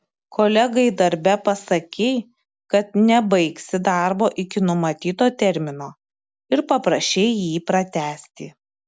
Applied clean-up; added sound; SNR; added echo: none; none; none; none.